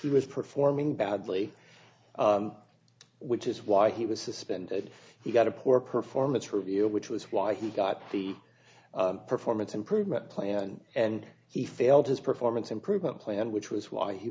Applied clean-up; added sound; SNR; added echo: none; none; none; none.